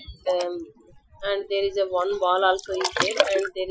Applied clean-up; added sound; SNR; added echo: classical method Wiener filter.